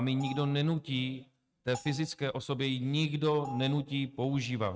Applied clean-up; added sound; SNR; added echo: neural mask model RNNoise.